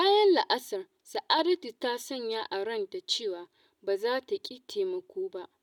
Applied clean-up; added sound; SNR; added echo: none; none; none; none.